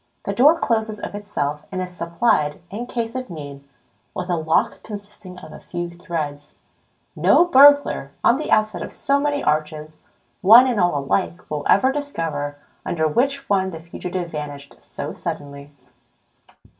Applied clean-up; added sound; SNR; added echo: none; none; none; reverberation time 0.2 s.